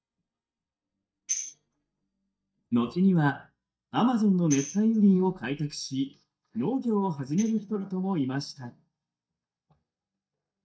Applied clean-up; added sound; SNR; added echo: neural mask model DeepFilterNet 3.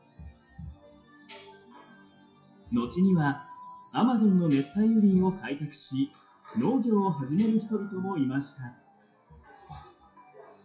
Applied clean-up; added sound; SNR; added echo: classical method WPE with log-MMSE.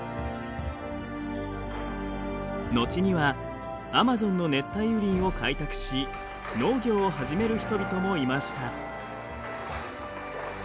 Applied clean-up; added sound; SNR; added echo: none; none; none; none.